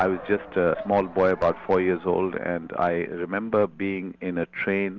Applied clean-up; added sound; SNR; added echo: none; none; none; none.